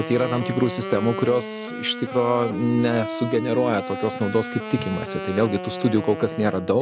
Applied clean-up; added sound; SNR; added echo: none; Wind instrument, woodwind instrument; 8 dB; none.